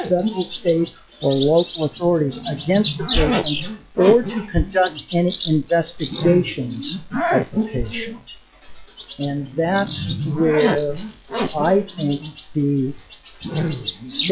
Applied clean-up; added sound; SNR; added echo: classical method log-MMSE.